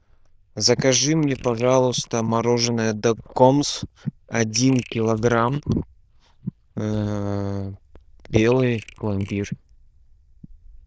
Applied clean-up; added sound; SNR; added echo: neural diffusion model UNIVERSE++.